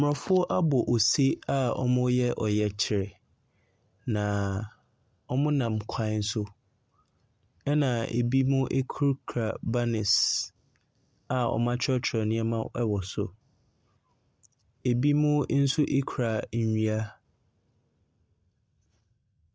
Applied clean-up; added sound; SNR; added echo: none; none; none; none.